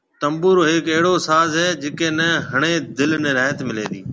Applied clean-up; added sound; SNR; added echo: none; none; none; none.